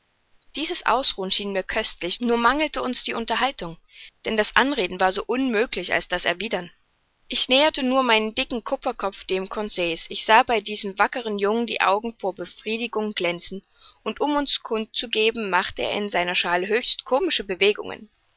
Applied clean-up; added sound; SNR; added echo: none; none; none; none.